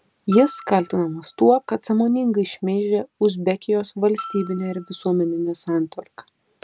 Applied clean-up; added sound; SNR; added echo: none; Bell; 19 dB; none.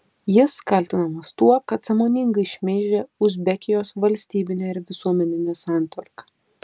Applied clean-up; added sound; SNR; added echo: none; none; none; none.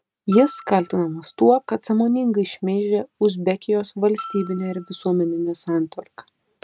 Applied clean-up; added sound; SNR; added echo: neural mask model RNNoise.